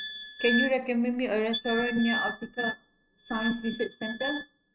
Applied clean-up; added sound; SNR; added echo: neural mask model RNNoise.